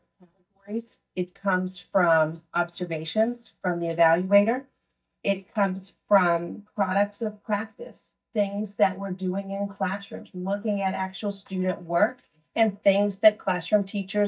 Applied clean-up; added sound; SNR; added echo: neural mask model DeepFilterNet 3.